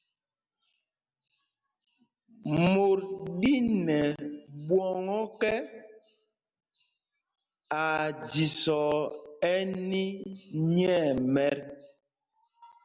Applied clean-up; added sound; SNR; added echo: none; none; none; none.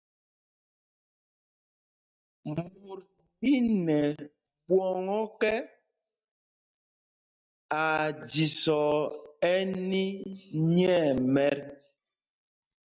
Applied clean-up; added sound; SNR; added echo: neural mask model DeepFilterNet 3.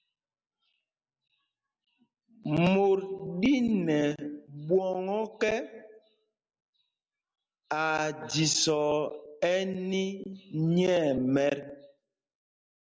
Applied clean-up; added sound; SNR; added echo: neural mask model Resemble Enhance denoiser.